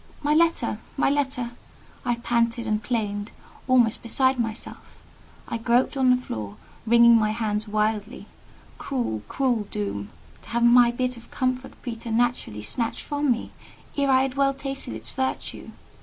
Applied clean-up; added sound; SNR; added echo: none; none; none; none.